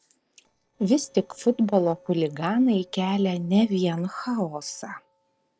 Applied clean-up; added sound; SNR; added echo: neural separator model SepFormer DNS4.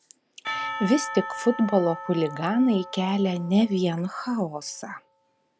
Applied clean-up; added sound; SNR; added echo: none; Percussion; 12 dB; none.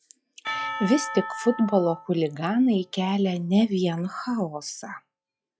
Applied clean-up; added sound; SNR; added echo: classical method log-MMSE.